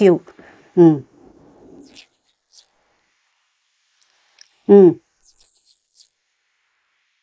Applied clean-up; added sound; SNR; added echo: neural mask model Resemble Enhance denoiser.